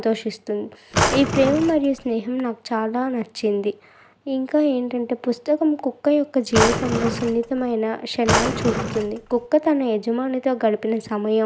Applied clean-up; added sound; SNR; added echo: none; Drawer open or close; 2 dB; none.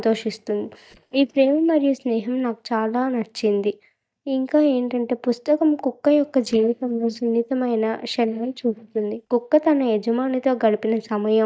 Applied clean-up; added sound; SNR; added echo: neural mask model DeepFilterNet 3.